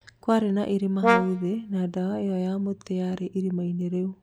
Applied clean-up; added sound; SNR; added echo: none; Brass instrument; 2 dB; none.